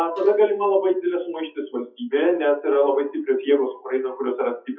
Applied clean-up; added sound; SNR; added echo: classical method WPE with log-MMSE.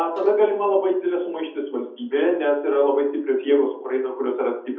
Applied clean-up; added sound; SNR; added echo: none; Bowed string instrument; 17 dB; reverberation time 0.5 s.